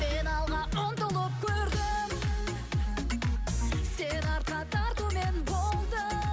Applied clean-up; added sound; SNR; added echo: none; none; none; none.